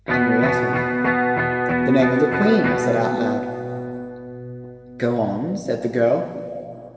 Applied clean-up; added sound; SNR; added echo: none; Electric guitar; 0 dB; reverberation time 2.5 s.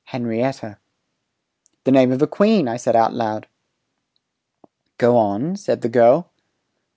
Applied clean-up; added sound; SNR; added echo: none; none; none; none.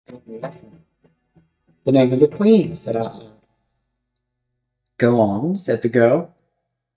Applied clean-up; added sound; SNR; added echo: neural mask model DeepFilterNet 3.